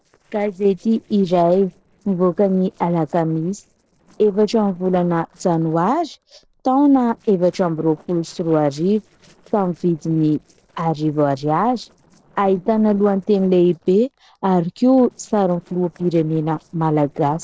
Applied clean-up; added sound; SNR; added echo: neural separator model SepFormer DNS4.